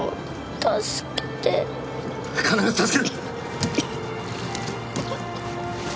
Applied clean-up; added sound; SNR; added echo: none; none; none; none.